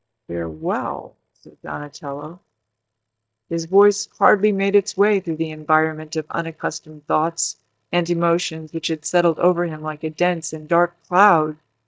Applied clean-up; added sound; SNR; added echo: neural mask model DeepFilterNet 3.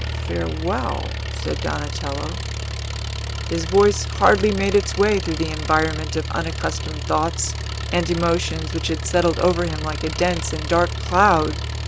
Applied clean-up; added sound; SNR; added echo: none; Engine; 5 dB; none.